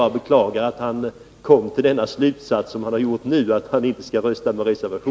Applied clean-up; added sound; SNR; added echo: none; none; none; none.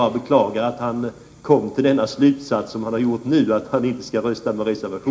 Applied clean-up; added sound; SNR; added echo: none; none; none; reverberation time 0.4 s.